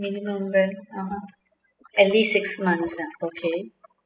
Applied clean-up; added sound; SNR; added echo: classical method spectral subtraction.